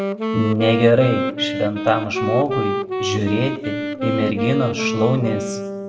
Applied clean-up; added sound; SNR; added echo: none; Wind instrument, woodwind instrument; 3 dB; reverberation time 0.7 s.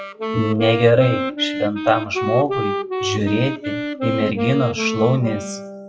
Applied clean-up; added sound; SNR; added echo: classical method WPE with log-MMSE.